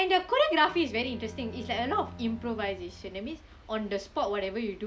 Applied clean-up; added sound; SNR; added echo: none; Bowed string instrument; 17 dB; none.